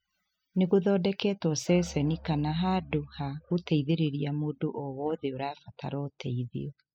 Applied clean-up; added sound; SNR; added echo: classical method spectral subtraction.